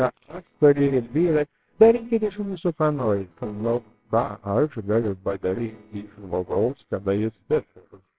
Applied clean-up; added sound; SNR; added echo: neural separator model SepFormer WHAMR!.